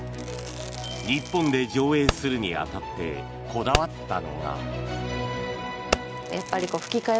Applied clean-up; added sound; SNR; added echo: none; Fireworks; 7 dB; none.